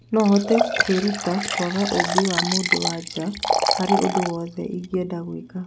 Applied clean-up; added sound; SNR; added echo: none; Liquid; 2 dB; none.